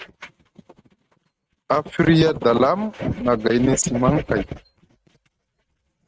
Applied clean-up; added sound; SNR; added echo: neural mask model RNNoise.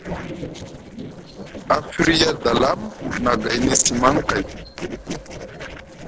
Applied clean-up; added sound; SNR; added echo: neural separator model SepFormer DNS4.